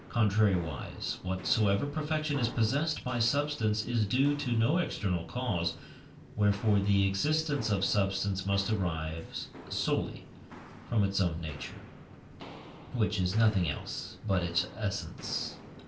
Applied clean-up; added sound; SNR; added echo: none; Walk, footsteps; 17 dB; reverberation time 0.3 s.